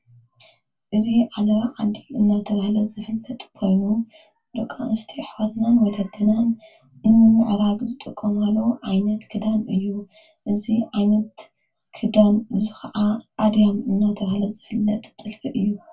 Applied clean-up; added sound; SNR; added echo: none; none; none; reverberation time 0.1 s.